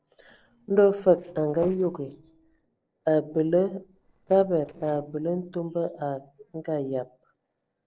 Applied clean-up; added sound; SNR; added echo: neural separator model SepFormer DNS4.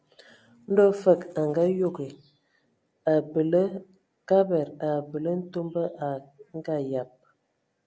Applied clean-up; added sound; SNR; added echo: none; none; none; none.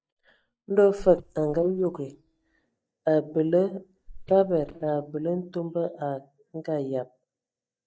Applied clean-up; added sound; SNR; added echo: neural mask model DeepFilterNet 3.